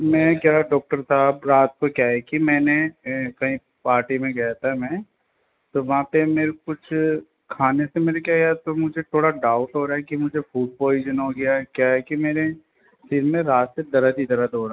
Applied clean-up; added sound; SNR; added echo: none; none; none; none.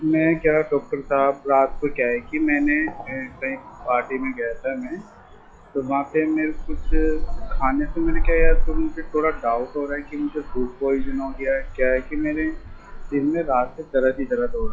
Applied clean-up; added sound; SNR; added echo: classical method log-MMSE.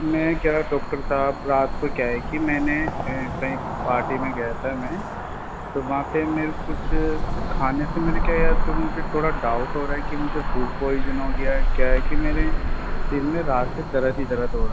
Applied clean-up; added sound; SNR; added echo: none; Cricket / Motor vehicle (road); -3 dB; none.